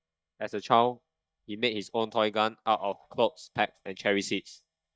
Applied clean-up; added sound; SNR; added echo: neural mask model DeepFilterNet 3.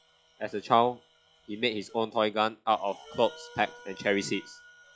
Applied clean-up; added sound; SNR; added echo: classical method log-MMSE.